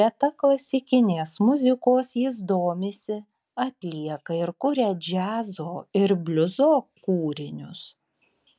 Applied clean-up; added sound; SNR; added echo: none; none; none; none.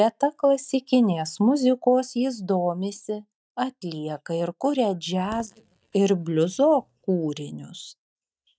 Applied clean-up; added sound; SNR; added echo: neural mask model DeepFilterNet 3.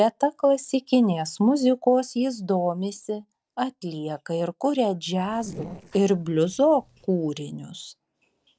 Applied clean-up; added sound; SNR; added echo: neural separator model SepFormer DNS4.